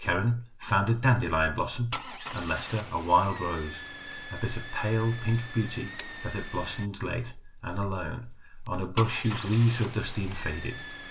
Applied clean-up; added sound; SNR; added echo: none; Engine starting / Car; 10 dB; reverberation time 0.2 s.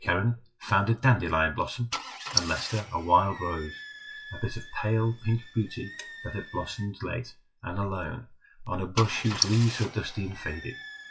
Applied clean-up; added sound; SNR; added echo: classical method WPE with log-MMSE.